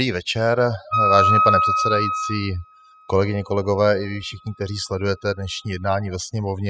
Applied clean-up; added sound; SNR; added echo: classical method spectral subtraction.